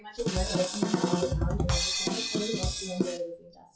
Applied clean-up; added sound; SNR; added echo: classical method WPE with log-MMSE.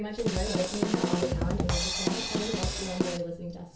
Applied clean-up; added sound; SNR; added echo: none; Drum kit; -4 dB; reverberation time 0.2 s.